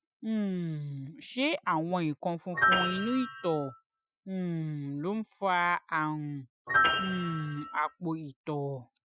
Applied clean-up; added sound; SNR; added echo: classical method Wiener filter.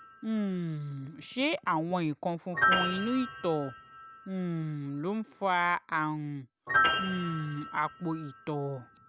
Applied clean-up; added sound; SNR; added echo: none; Piano; 3 dB; none.